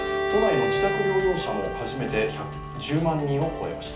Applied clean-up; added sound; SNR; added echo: none; Bowed string instrument; 3 dB; reverberation time 0.4 s.